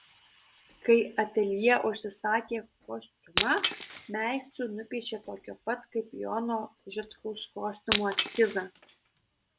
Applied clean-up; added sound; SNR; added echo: none; Shatter; 8 dB; none.